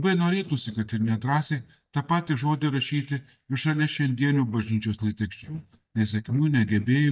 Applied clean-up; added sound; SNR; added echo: neural mask model DeepFilterNet 3.